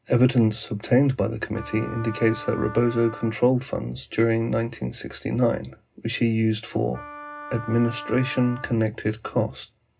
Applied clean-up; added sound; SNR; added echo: none; Wind instrument, woodwind instrument; 15 dB; reverberation time 0.2 s.